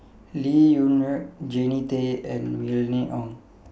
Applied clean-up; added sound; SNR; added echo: none; none; none; none.